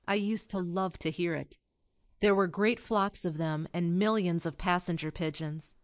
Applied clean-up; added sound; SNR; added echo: neural mask model Resemble Enhance denoiser.